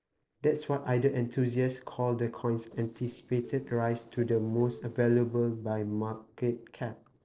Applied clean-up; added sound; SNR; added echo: neural separator model SepFormer DNS4.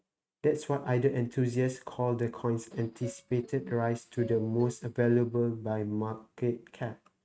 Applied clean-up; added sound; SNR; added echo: neural mask model RNNoise.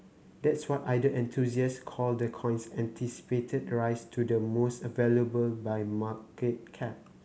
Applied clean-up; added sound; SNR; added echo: none; none; none; none.